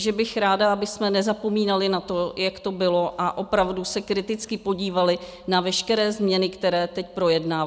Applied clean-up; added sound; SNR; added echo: none; none; none; none.